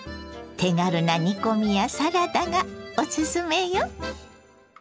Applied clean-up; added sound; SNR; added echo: none; none; none; none.